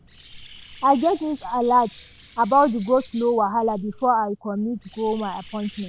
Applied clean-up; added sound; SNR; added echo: none; Bird; 20 dB; none.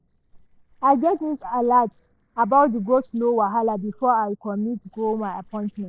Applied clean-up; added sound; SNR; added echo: neural separator model SepFormer DNS4.